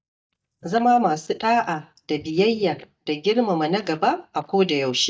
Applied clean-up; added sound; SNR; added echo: neural mask model DeepFilterNet 3.